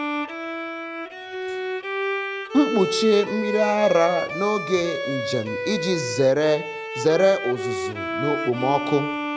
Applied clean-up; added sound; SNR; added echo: none; Bowed string instrument; 5 dB; none.